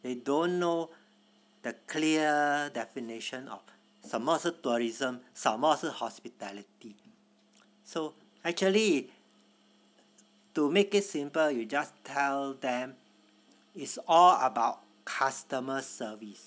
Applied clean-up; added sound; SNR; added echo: none; none; none; none.